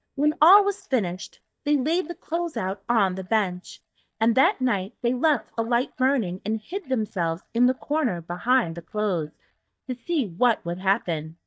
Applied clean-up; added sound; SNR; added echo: neural mask model DeepFilterNet 3.